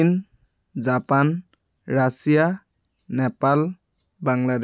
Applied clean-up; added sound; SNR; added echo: none; none; none; none.